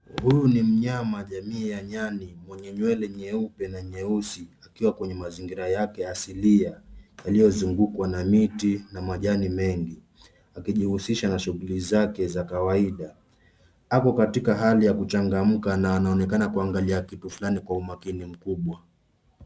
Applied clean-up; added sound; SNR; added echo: none; none; none; none.